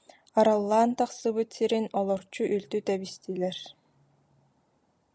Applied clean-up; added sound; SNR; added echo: none; none; none; none.